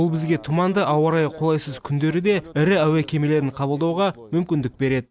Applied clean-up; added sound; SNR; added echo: none; none; none; none.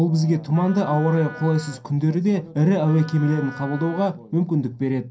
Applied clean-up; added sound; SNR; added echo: none; Wind instrument, woodwind instrument; 20 dB; reverberation time 0.3 s.